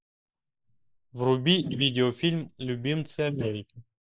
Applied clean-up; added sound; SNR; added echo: neural mask model Resemble Enhance denoiser.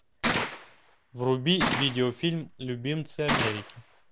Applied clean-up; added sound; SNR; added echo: none; Gunshot, gunfire; 2 dB; none.